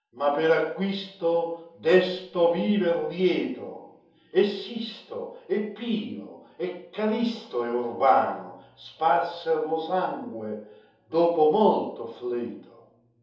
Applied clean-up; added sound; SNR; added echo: none; none; none; reverberation time 2.8 s.